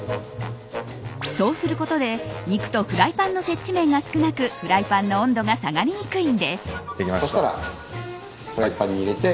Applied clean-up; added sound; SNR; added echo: none; none; none; none.